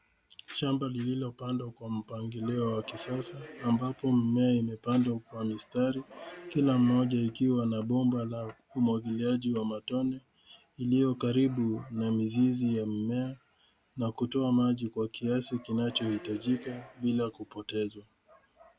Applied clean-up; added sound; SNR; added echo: none; Subway, metro, underground; 18 dB; none.